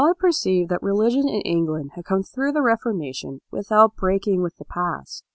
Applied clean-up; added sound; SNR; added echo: none; none; none; none.